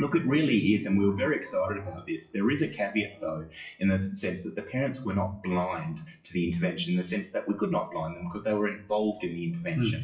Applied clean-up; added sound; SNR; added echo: classical method WPE with log-MMSE.